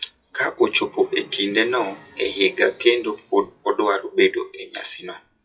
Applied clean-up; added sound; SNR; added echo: classical method WPE with log-MMSE.